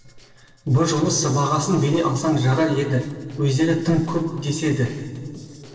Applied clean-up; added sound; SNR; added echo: neural separator model SepFormer DNS4.